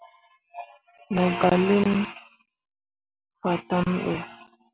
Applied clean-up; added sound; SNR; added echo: none; none; none; none.